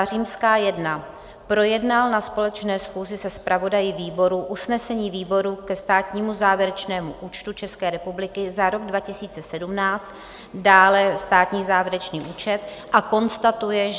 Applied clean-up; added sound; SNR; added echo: none; none; none; none.